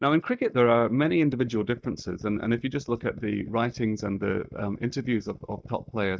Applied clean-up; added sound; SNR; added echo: neural mask model DeepFilterNet 3.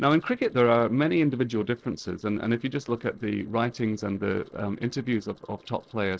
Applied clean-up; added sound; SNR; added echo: neural separator model SepFormer DNS4.